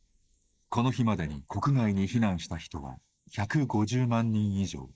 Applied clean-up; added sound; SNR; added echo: neural mask model Resemble Enhance denoiser.